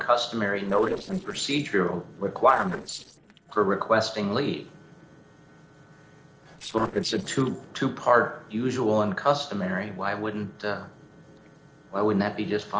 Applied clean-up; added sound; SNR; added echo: neural separator model SepFormer DNS4.